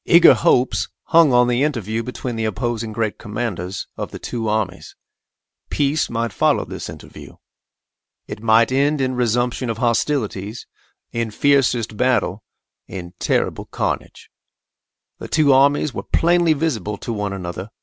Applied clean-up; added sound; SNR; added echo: none; none; none; none.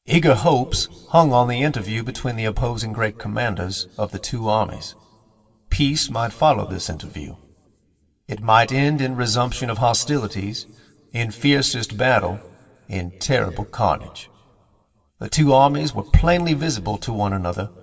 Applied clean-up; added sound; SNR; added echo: none; none; none; reverberation time 1.5 s.